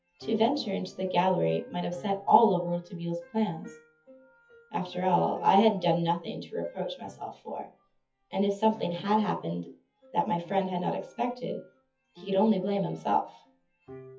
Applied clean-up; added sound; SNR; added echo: classical method WPE with log-MMSE.